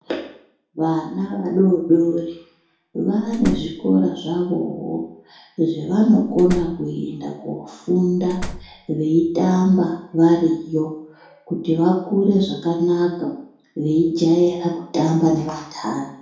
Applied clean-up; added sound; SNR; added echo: none; Slam; 12 dB; reverberation time 0.5 s.